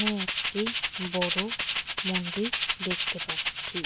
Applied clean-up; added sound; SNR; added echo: none; Rattle (instrument); -3 dB; none.